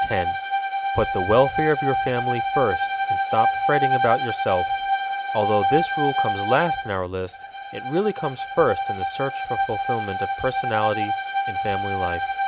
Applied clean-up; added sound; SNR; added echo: none; Bowed string instrument; -1 dB; none.